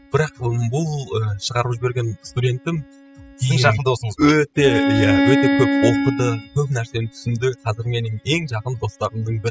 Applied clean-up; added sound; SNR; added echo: classical method spectral subtraction.